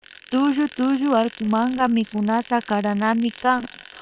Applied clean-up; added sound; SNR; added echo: neural separator model SepFormer WHAM!.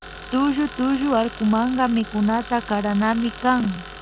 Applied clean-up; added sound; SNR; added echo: none; Tools; 16 dB; none.